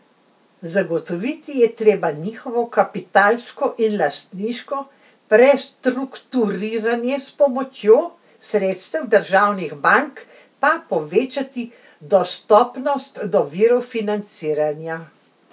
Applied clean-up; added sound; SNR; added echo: none; none; none; none.